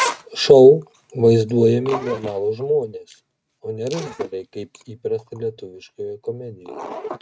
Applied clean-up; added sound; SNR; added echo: neural mask model RNNoise.